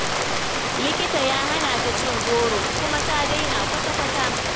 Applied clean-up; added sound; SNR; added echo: none; Rain; -4 dB; none.